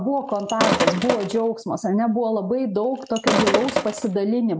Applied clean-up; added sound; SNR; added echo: none; Sink (filling or washing); 2 dB; none.